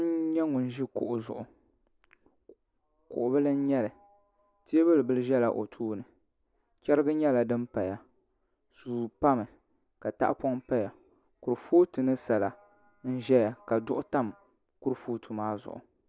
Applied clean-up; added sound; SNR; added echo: none; none; none; none.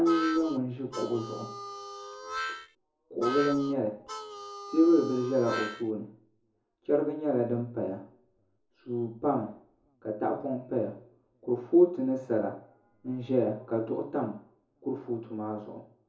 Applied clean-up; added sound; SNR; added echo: none; Harmonica; 8 dB; reverberation time 0.5 s.